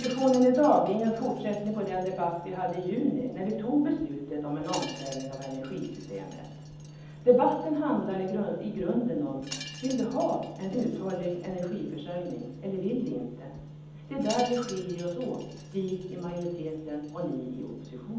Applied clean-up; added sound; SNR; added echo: none; Wind chime; 20 dB; reverberation time 0.8 s.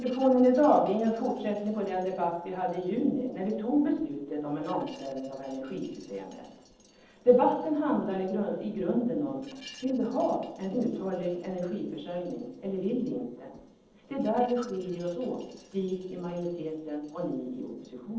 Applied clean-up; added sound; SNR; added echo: neural separator model SepFormer DNS4.